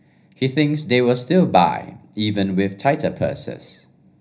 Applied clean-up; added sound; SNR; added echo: none; none; none; reverberation time 0.5 s.